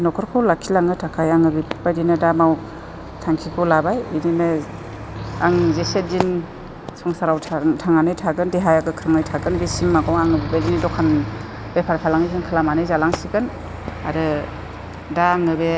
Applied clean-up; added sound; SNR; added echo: none; none; none; none.